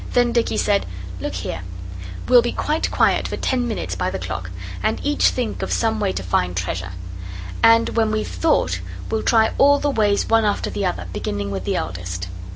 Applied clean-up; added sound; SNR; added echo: none; none; none; none.